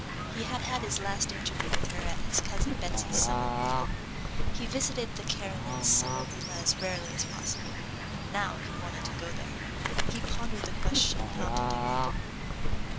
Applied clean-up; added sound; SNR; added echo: none; Bird / Fowl; -5 dB; none.